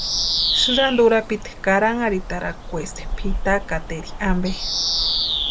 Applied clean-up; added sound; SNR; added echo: none; Bird vocalization, bird call, bird song; 2 dB; none.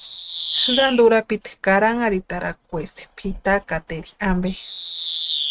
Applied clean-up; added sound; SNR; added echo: neural mask model RNNoise.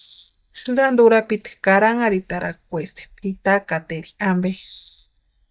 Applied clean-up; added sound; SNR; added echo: neural mask model DeepFilterNet 3.